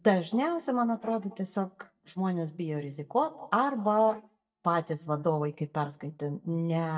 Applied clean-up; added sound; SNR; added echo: neural mask model DeepFilterNet 3.